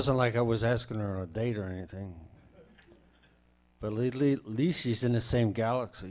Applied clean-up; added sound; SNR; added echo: none; none; none; none.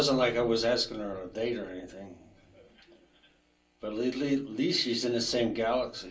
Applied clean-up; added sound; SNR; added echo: none; none; none; reverberation time 0.3 s.